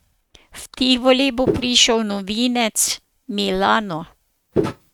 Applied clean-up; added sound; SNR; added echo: neural mask model RNNoise.